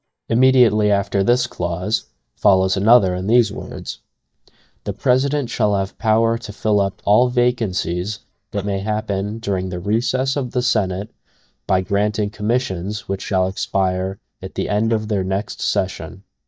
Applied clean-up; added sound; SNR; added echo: neural mask model DeepFilterNet 3.